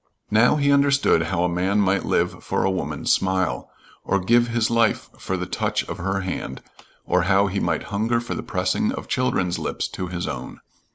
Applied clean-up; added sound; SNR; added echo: none; none; none; none.